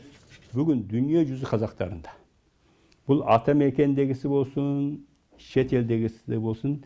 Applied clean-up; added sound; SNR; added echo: none; none; none; none.